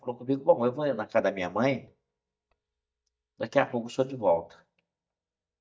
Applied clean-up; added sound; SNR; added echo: neural mask model DeepFilterNet 3.